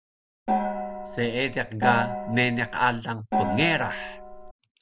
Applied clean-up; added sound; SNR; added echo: none; Gong; 2 dB; none.